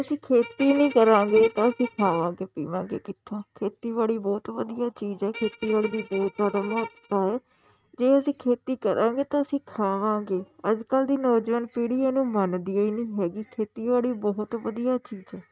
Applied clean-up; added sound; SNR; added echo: neural mask model RNNoise.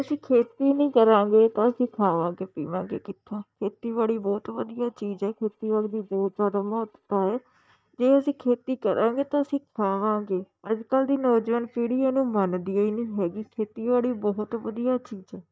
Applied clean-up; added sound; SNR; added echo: neural mask model DeepFilterNet 3.